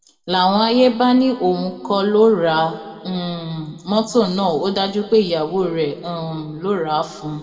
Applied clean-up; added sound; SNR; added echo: none; none; none; reverberation time 1.8 s.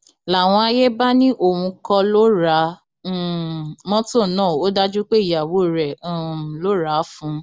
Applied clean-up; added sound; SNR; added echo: none; none; none; none.